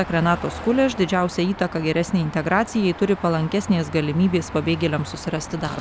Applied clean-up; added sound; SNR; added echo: none; Car passing by / Traffic noise, roadway noise / Engine; 14 dB; none.